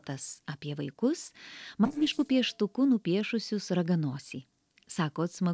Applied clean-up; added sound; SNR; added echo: neural separator model SepFormer DNS4.